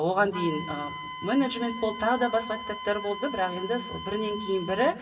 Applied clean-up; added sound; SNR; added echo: none; Wind instrument, woodwind instrument; 10 dB; reverberation time 1.1 s.